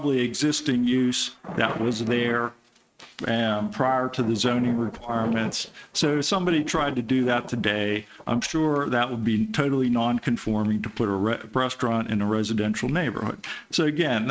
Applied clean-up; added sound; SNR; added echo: neural mask model RNNoise.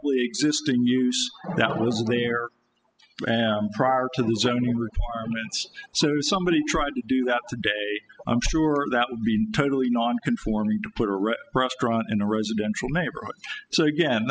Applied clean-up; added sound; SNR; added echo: classical method spectral subtraction.